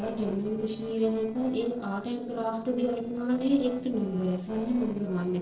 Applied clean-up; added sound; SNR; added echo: neural separator model SepFormer DNS4.